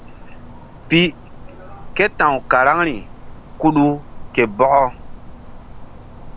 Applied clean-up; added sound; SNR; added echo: none; Insect; 11 dB; none.